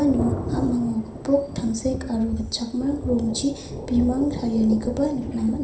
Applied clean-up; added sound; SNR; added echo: none; Thunder; 7 dB; reverberation time 0.5 s.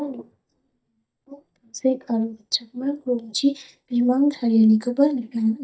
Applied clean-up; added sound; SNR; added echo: neural mask model DeepFilterNet 3.